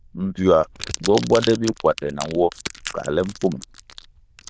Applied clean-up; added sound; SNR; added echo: neural diffusion model UNIVERSE++.